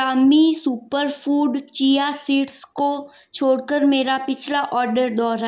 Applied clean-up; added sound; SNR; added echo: none; none; none; none.